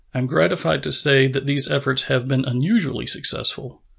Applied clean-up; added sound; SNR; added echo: none; none; none; none.